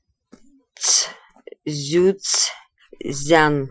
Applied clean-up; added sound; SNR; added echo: classical method Wiener filter.